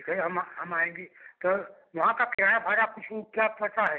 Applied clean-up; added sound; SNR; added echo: none; none; none; none.